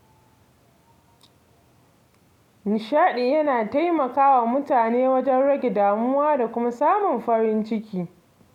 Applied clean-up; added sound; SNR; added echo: none; none; none; none.